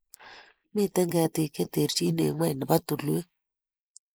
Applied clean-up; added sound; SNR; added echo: neural mask model Resemble Enhance denoiser.